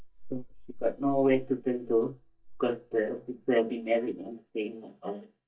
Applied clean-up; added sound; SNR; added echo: neural mask model DeepFilterNet 3.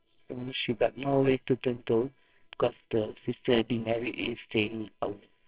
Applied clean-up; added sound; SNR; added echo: neural separator model SepFormer WHAMR!.